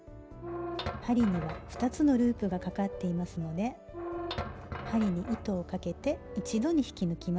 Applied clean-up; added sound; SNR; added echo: none; Squeak / Thump, thud; 9 dB; none.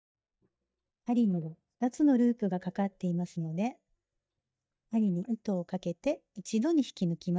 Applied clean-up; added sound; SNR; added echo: neural mask model DeepFilterNet 3.